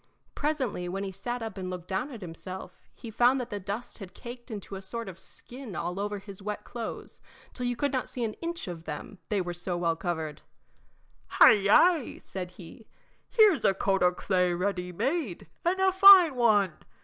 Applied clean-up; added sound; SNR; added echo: none; none; none; none.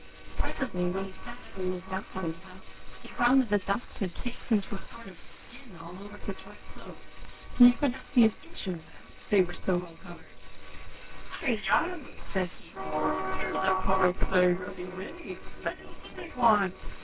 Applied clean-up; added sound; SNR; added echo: neural separator model SepFormer WHAMR!.